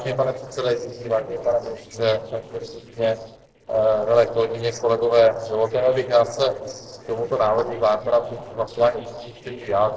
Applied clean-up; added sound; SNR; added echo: neural separator model SepFormer DNS4.